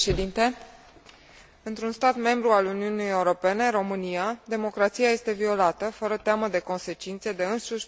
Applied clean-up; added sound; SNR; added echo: none; none; none; none.